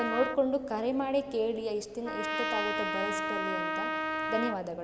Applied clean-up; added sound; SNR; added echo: none; Trumpet; 2 dB; none.